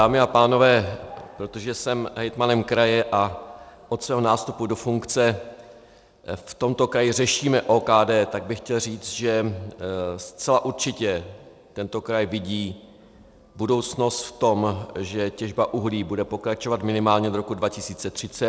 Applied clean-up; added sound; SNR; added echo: none; none; none; none.